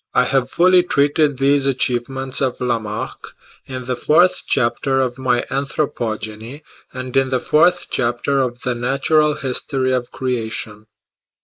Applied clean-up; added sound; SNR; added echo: neural mask model Resemble Enhance denoiser.